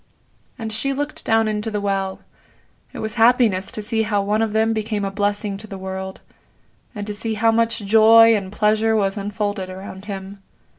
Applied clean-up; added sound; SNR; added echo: none; none; none; none.